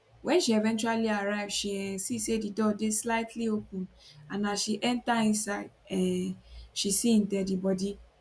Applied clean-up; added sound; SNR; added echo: none; none; none; none.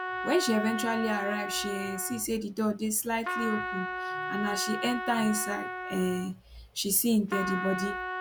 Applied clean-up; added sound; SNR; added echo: none; Trumpet; 5 dB; none.